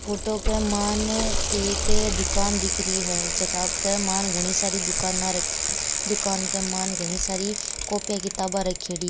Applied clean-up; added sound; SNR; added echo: none; Bicycle; -3 dB; none.